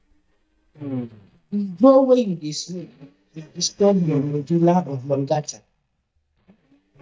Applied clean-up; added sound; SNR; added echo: neural mask model DeepFilterNet 3.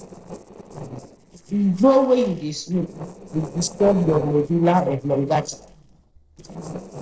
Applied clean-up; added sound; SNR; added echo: neural separator model SepFormer DNS4.